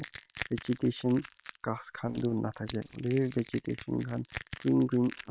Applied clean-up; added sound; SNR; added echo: neural separator model SepFormer WHAM!.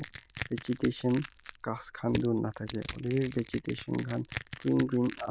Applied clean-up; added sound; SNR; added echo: neural diffusion model UNIVERSE++.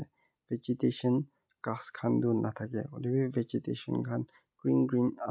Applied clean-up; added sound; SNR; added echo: none; none; none; none.